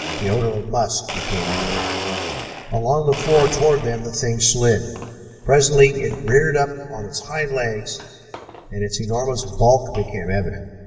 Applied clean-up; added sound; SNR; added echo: none; Domestic sounds, home sounds; 11 dB; reverberation time 2.0 s.